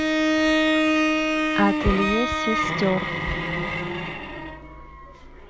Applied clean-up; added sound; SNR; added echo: none; Bowed string instrument; -5 dB; none.